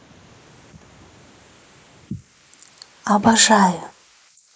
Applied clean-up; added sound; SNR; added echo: neural mask model Resemble Enhance denoiser.